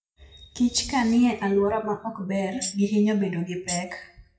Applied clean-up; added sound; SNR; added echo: classical method WPE with log-MMSE.